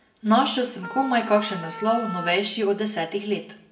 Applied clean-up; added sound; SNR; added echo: none; Wind instrument, woodwind instrument; 12 dB; reverberation time 0.6 s.